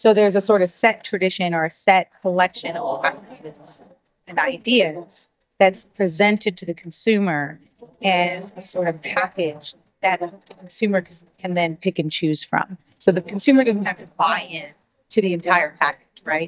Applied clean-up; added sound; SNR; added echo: neural mask model DeepFilterNet 3.